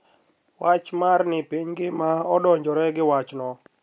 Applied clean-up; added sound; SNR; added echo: none; none; none; none.